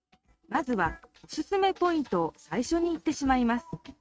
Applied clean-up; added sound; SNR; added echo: neural mask model RNNoise.